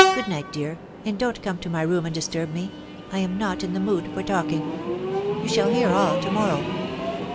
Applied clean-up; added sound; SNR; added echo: none; Train; 0 dB; none.